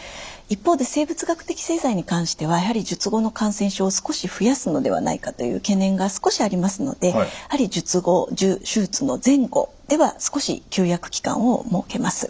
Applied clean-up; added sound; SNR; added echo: none; none; none; none.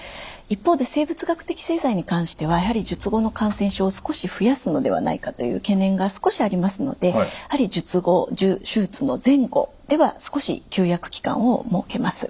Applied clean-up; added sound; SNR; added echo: none; Clock; 18 dB; none.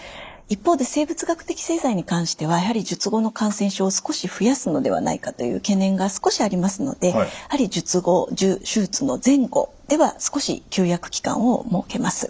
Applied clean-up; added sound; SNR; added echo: neural mask model Resemble Enhance denoiser.